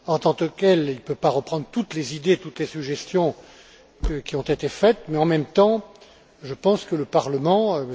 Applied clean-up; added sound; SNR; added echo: none; none; none; none.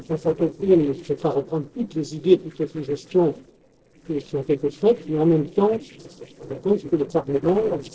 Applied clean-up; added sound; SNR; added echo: neural separator model SepFormer DNS4.